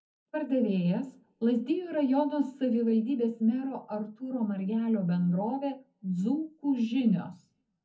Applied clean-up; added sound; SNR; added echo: none; none; none; reverberation time 0.4 s.